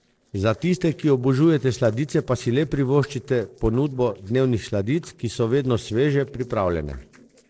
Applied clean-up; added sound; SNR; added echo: neural separator model SepFormer DNS4.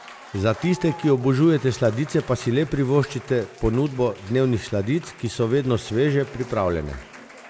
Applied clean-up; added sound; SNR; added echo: none; Applause / Crowd / Cheering; 20 dB; none.